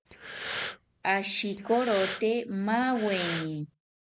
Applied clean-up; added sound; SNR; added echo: none; Breathing; 8 dB; none.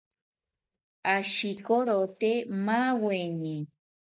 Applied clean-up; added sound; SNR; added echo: neural mask model DeepFilterNet 3.